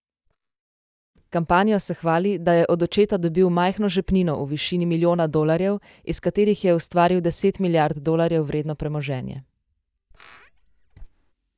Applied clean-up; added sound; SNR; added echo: neural mask model DeepFilterNet 3.